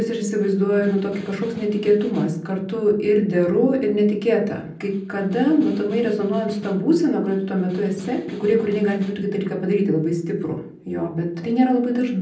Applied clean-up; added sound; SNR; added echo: none; Snare drum; 20 dB; reverberation time 0.6 s.